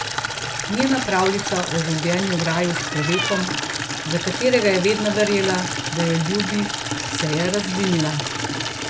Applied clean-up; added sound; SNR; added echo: none; Cat + Water tap, faucet / Liquid; 4 dB; none.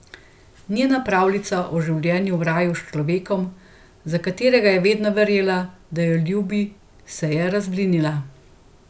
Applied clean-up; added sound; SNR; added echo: none; none; none; none.